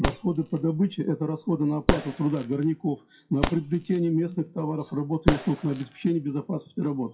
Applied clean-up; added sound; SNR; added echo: classical method WPE with log-MMSE.